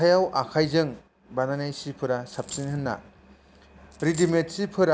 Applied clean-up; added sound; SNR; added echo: none; Coin (dropping); 16 dB; none.